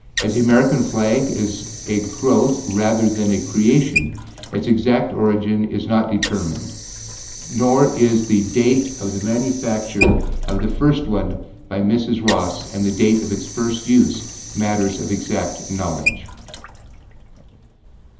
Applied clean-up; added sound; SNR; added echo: none; Sink (filling or washing) / Water; 12 dB; reverberation time 1.2 s.